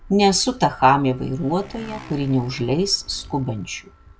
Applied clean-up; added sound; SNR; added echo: none; Motorcycle; 19 dB; none.